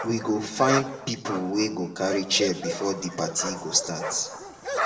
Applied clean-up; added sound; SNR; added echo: none; Bark; 6 dB; reverberation time 0.9 s.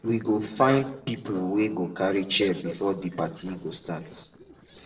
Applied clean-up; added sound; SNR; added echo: neural separator model SepFormer DNS4.